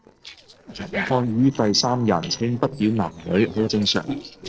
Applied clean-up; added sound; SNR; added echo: neural separator model SepFormer DNS4.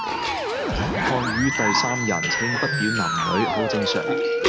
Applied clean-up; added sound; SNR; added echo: none; Musical instrument + Cough; -3 dB; none.